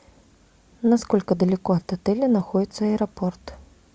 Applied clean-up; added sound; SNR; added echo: none; none; none; none.